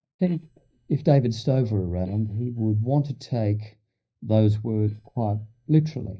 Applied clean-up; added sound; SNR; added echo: neural mask model DeepFilterNet 3.